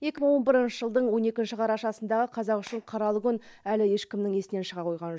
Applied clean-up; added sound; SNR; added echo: neural mask model DeepFilterNet 3.